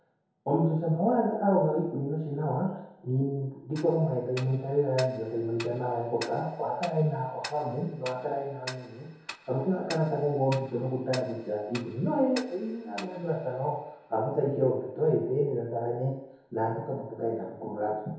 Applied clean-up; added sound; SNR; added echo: none; Tick-tock; 19 dB; reverberation time 0.9 s.